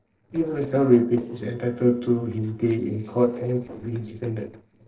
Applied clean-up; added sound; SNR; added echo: neural separator model SepFormer DNS4.